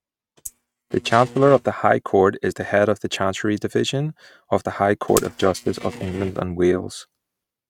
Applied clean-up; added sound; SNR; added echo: neural mask model RNNoise.